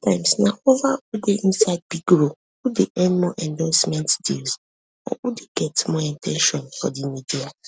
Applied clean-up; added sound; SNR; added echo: none; none; none; none.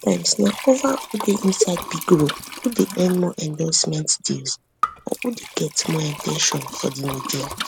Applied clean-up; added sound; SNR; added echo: none; Liquid; 11 dB; none.